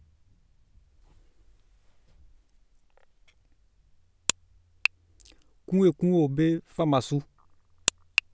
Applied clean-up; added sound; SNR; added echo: none; none; none; none.